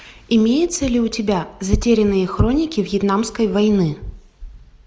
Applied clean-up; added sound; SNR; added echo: none; none; none; none.